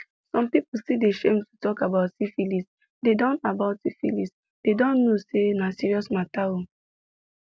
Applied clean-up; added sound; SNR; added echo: none; none; none; none.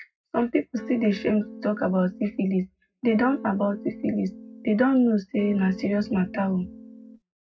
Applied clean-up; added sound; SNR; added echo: none; Electric guitar / Strum; 15 dB; reverberation time 0.4 s.